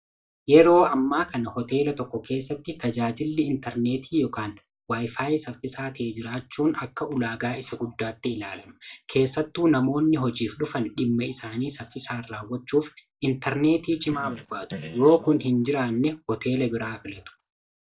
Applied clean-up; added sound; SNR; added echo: neural mask model DeepFilterNet 3.